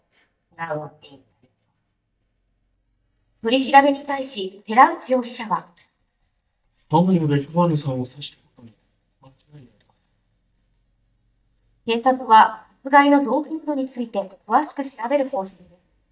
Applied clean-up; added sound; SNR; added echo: neural mask model DeepFilterNet 3.